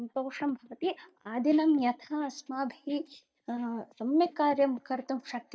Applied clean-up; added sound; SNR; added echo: neural mask model DeepFilterNet 3.